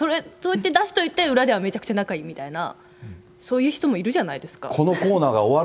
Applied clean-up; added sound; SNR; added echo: none; none; none; none.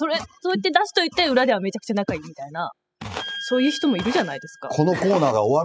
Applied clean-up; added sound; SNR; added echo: classical method spectral subtraction.